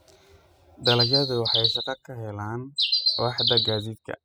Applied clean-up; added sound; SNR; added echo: classical method spectral subtraction.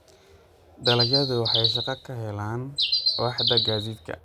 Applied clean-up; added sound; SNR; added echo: none; Bird; -3 dB; none.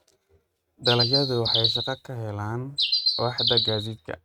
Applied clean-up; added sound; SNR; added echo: neural mask model RNNoise.